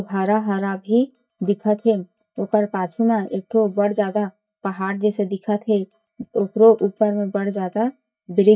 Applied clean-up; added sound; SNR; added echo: neural mask model DeepFilterNet 3.